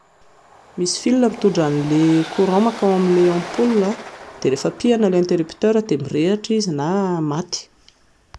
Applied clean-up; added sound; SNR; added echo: none; Train; 17 dB; none.